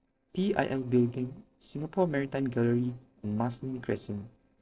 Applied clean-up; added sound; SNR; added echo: neural separator model SepFormer DNS4.